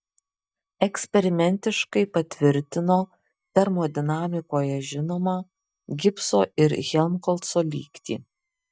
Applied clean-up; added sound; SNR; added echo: neural mask model DeepFilterNet 3.